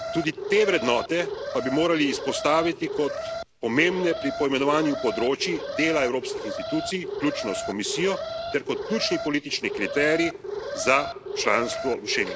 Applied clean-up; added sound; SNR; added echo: none; Alarm; 7 dB; none.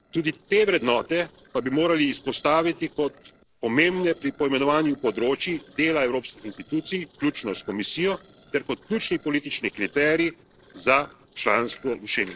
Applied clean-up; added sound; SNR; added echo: neural separator model SepFormer DNS4.